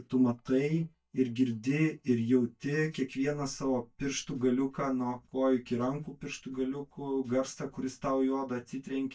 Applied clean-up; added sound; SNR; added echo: neural mask model DeepFilterNet 3.